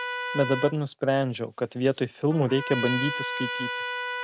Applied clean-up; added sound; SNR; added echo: none; Trumpet; 6 dB; none.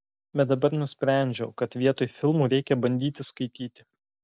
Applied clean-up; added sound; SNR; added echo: none; none; none; none.